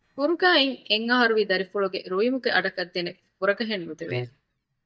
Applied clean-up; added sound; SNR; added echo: neural mask model DeepFilterNet 3.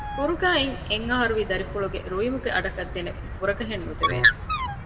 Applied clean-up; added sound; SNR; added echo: none; Bird; 1 dB; reverberation time 1.0 s.